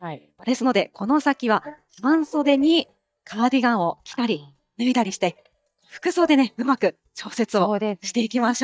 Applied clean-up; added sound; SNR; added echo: neural mask model DeepFilterNet 3.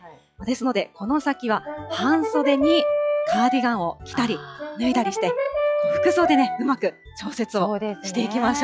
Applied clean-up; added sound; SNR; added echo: classical method log-MMSE.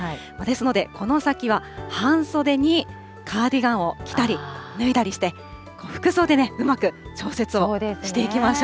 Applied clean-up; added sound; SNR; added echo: none; none; none; none.